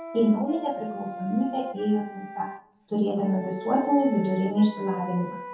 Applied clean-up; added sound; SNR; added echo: none; Wind instrument, woodwind instrument; 12 dB; reverberation time 0.6 s.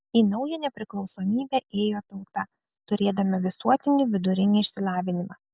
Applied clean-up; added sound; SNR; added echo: none; none; none; none.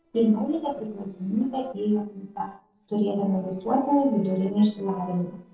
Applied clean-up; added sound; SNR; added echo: neural separator model SepFormer DNS4.